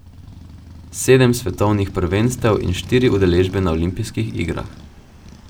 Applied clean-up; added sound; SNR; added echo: none; Motorcycle; 16 dB; none.